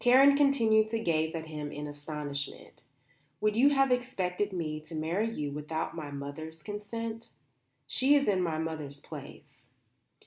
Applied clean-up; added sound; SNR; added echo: none; none; none; none.